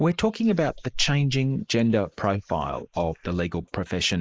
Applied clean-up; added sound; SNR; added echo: neural mask model Resemble Enhance denoiser.